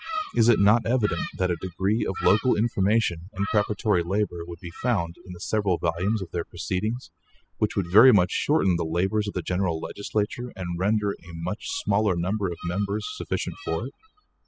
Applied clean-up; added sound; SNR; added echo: classical method spectral subtraction.